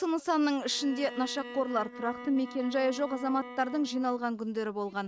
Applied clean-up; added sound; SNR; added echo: neural mask model RNNoise.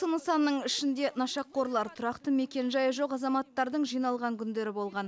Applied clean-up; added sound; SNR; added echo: none; none; none; none.